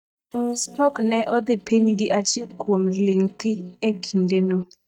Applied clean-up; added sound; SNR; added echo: neural mask model DeepFilterNet 3.